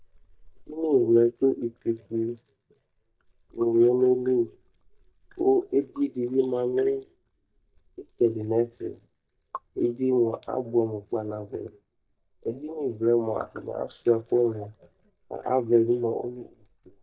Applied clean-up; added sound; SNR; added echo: neural mask model DeepFilterNet 3.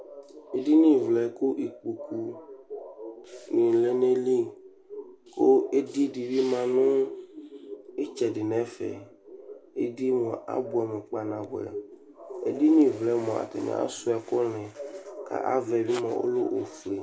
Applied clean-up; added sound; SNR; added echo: none; none; none; none.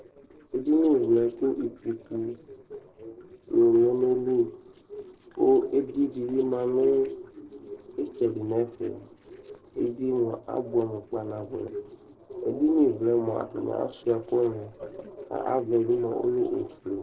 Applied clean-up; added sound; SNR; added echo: neural separator model SepFormer DNS4.